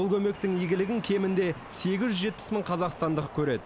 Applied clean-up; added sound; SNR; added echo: none; none; none; none.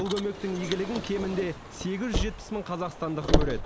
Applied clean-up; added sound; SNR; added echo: none; Car; -1 dB; none.